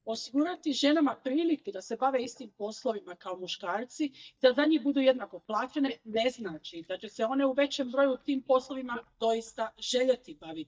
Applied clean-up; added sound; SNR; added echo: neural mask model DeepFilterNet 3.